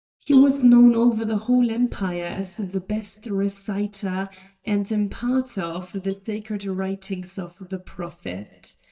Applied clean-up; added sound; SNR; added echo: neural mask model DeepFilterNet 3.